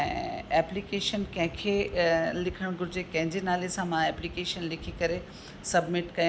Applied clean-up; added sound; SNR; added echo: none; none; none; none.